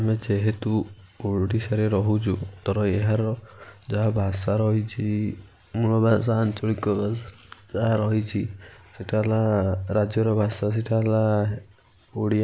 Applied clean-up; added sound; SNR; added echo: none; none; none; none.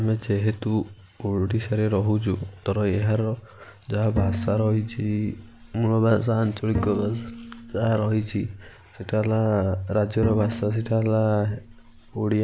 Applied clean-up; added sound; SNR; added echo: none; Bowed string instrument; 10 dB; none.